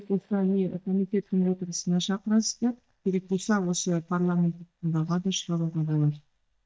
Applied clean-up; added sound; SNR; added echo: neural mask model DeepFilterNet 3.